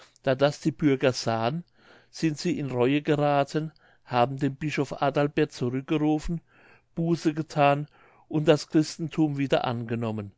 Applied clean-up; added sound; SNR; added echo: none; none; none; none.